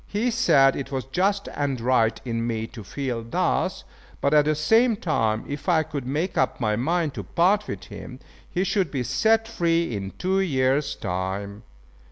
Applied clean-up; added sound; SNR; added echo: none; none; none; none.